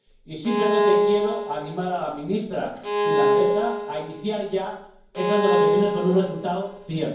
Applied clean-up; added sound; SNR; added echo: none; Bowed string instrument; -3 dB; reverberation time 0.9 s.